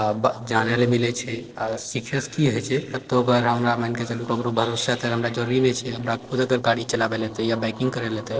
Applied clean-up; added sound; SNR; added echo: neural separator model SepFormer DNS4.